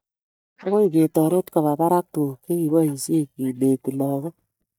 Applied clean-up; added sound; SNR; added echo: neural mask model DeepFilterNet 3.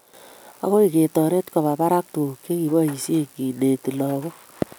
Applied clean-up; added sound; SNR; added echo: none; none; none; none.